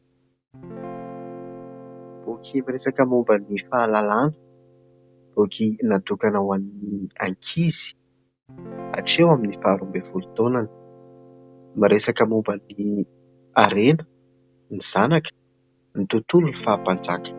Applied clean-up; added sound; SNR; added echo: none; Guitar; 19 dB; none.